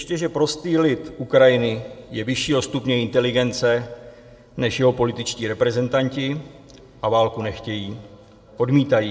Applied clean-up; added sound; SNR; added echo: none; none; none; reverberation time 0.6 s.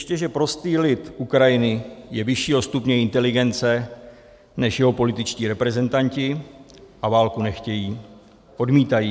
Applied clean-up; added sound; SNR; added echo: none; none; none; none.